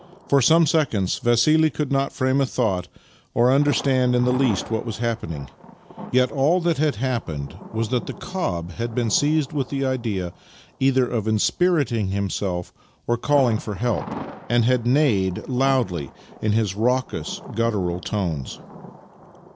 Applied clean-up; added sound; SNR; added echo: none; Thunder; 18 dB; none.